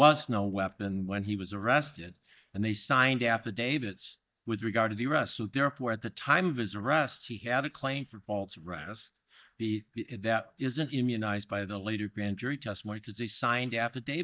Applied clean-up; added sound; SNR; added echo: neural mask model DeepFilterNet 3.